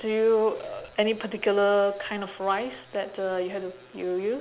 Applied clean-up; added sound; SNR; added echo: none; none; none; none.